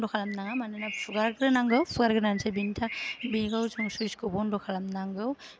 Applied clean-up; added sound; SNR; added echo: none; Bird; 11 dB; none.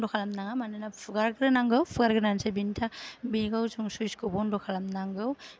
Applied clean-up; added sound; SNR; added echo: none; none; none; none.